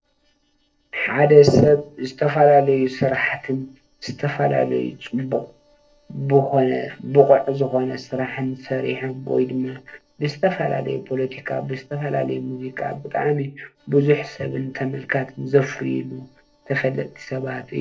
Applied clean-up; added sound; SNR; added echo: neural separator model SepFormer DNS4.